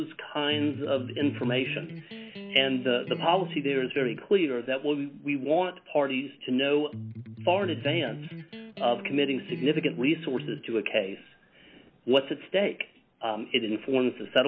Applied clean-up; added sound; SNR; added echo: none; Electric guitar; 11 dB; none.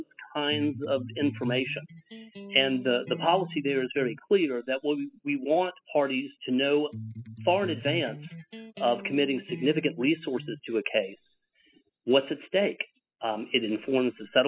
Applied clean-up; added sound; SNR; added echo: classical method spectral subtraction.